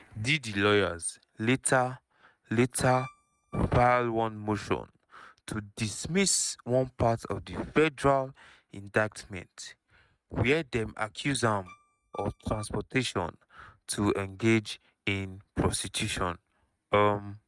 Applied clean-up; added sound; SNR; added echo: neural mask model RNNoise.